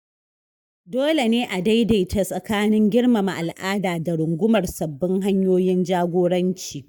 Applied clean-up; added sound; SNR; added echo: neural mask model DeepFilterNet 3.